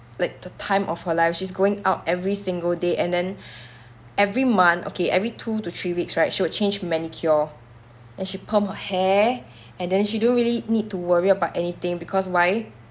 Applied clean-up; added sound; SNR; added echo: none; none; none; none.